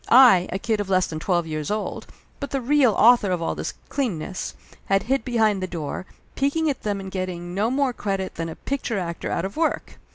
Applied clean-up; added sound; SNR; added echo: none; none; none; none.